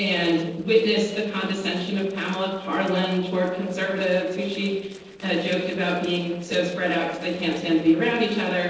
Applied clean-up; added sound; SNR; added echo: neural separator model SepFormer DNS4.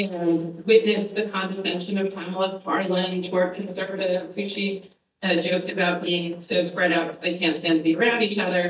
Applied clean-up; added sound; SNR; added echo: neural mask model DeepFilterNet 3.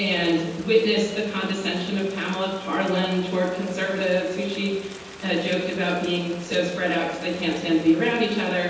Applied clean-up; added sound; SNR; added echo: none; Rain; 18 dB; reverberation time 1.1 s.